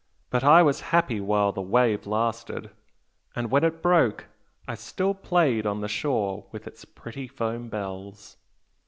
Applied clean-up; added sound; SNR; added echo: none; none; none; none.